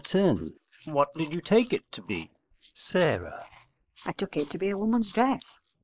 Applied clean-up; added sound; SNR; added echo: neural mask model Resemble Enhance denoiser.